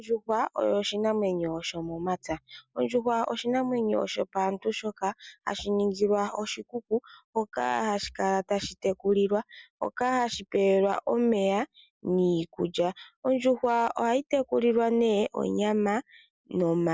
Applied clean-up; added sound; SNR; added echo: none; none; none; none.